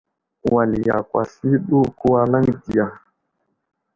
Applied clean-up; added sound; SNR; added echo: none; none; none; none.